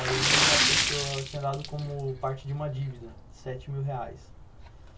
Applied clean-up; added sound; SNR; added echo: none; Splash, splatter; -4 dB; reverberation time 0.1 s.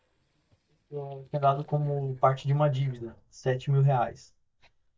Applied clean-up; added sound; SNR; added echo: neural mask model DeepFilterNet 3.